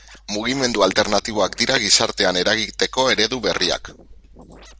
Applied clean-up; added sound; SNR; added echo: neural separator model SepFormer DNS4.